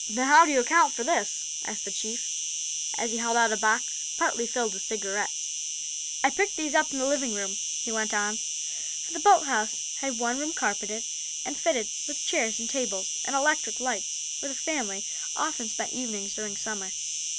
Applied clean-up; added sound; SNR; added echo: none; Insect; 3 dB; none.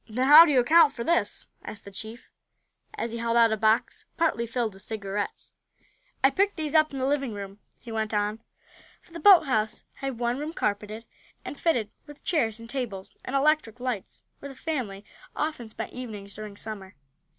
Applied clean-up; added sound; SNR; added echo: none; none; none; none.